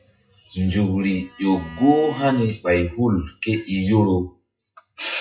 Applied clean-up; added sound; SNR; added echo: classical method WPE with log-MMSE.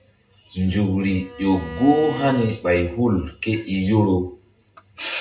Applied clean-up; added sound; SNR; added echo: none; Bowed string instrument; 15 dB; reverberation time 0.2 s.